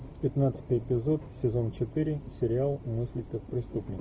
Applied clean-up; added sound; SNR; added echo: none; none; none; none.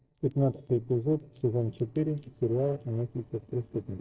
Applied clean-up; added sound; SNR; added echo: neural separator model SepFormer DNS4.